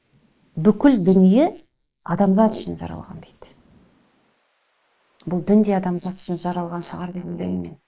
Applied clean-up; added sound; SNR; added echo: neural mask model Resemble Enhance denoiser.